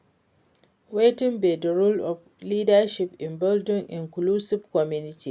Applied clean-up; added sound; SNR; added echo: none; none; none; none.